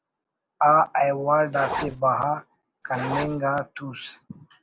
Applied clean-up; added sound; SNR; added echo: none; Zipper (clothing); 6 dB; none.